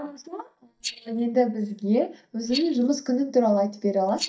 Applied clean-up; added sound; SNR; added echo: neural mask model DeepFilterNet 3.